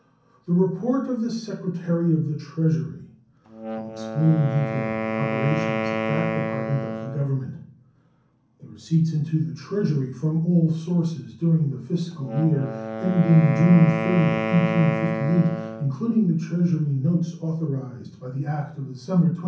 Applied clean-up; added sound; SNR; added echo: none; Wind instrument, woodwind instrument; 8 dB; reverberation time 0.6 s.